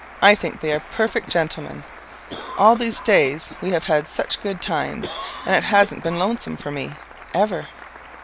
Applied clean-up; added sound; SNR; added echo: none; Cough + Applause; 15 dB; none.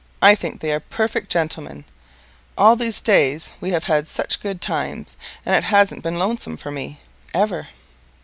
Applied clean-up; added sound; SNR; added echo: none; none; none; none.